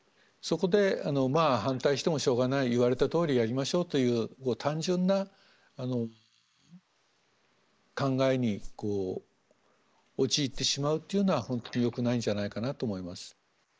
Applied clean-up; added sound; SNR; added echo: neural mask model Resemble Enhance denoiser.